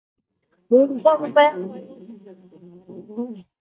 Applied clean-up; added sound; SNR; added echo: neural mask model DeepFilterNet 3.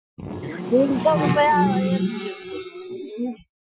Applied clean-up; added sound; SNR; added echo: classical method Wiener filter.